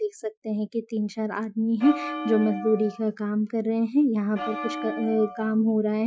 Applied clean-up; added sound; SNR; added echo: classical method Wiener filter.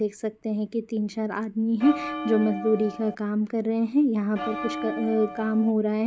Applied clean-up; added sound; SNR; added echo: none; Bell; 8 dB; none.